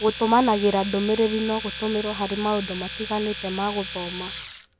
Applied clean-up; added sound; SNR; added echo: none; Tambourine + Domestic sounds, home sounds; 10 dB; none.